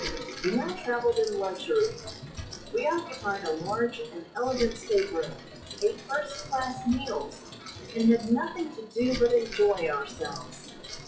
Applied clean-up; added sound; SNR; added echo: classical method WPE with log-MMSE.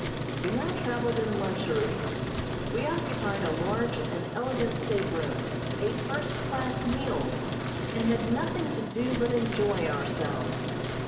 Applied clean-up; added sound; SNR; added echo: none; Truck; 0 dB; reverberation time 2.7 s.